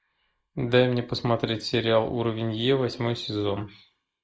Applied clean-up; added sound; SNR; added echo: neural mask model Resemble Enhance denoiser.